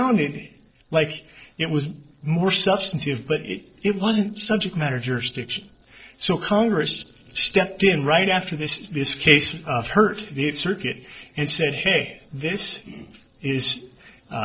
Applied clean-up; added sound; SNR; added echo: neural separator model SepFormer DNS4.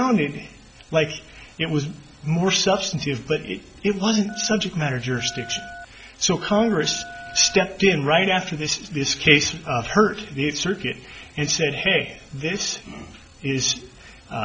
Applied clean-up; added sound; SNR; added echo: none; Telephone; 17 dB; none.